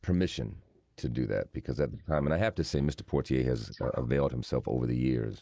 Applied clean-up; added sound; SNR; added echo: neural mask model Resemble Enhance denoiser.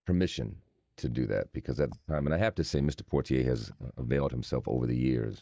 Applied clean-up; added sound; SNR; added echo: neural mask model DeepFilterNet 3.